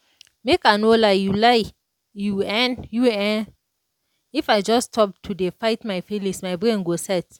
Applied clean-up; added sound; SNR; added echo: none; none; none; none.